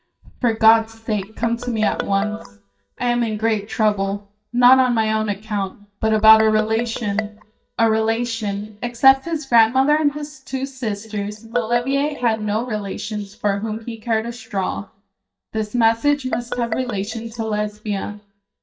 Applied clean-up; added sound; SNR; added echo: neural mask model DeepFilterNet 3.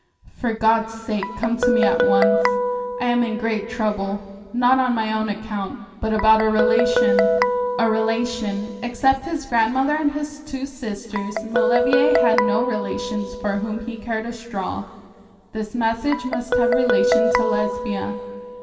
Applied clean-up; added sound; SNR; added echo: none; Guitar; 1 dB; reverberation time 2.5 s.